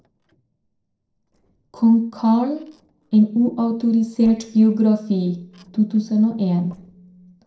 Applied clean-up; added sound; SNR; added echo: neural separator model SepFormer DNS4.